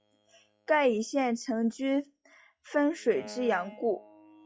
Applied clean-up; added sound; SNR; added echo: classical method log-MMSE.